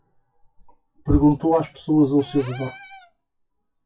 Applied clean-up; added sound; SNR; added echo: classical method WPE with log-MMSE.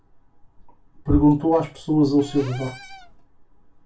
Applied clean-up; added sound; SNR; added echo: none; Cupboard open or close / Door; 19 dB; reverberation time 0.2 s.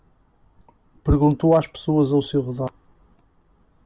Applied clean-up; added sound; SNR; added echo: none; none; none; none.